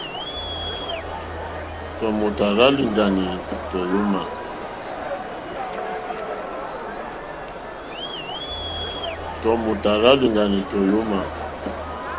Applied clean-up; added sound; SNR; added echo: none; Crowd; 6 dB; none.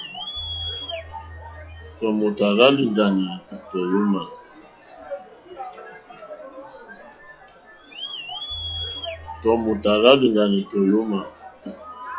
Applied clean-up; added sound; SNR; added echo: classical method log-MMSE.